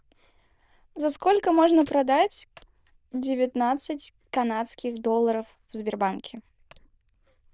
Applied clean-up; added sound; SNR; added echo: neural diffusion model UNIVERSE++.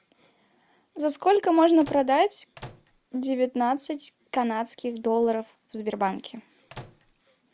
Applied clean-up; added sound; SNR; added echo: none; Microwave oven; 19 dB; none.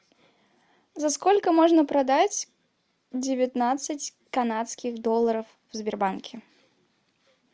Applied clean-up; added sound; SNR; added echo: none; none; none; none.